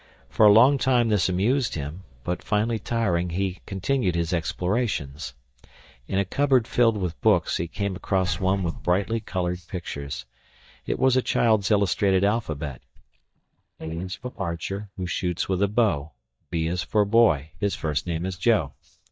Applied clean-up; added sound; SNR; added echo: neural mask model DeepFilterNet 3.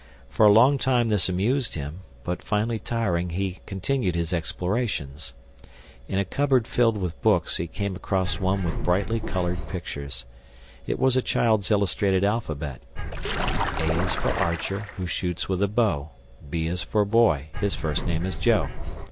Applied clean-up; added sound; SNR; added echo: none; Splash, splatter + Bird; 3 dB; none.